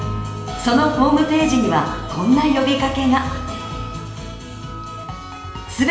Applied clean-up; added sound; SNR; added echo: none; Wind instrument, woodwind instrument; 17 dB; reverberation time 1.1 s.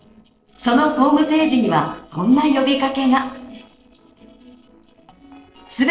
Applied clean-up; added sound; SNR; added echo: neural separator model SepFormer DNS4.